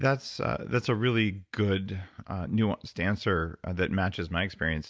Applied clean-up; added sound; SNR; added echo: none; none; none; none.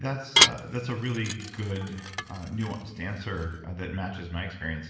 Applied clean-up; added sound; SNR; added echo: none; Dishes, pots, and pans / Glass; -4 dB; reverberation time 1.0 s.